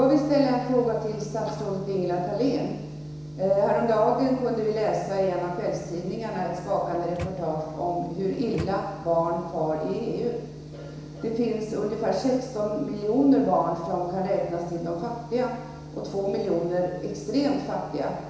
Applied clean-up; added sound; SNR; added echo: none; Microwave oven; 14 dB; reverberation time 1.0 s.